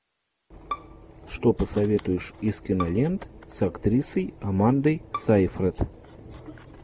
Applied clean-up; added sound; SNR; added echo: none; Bowed string instrument; 16 dB; none.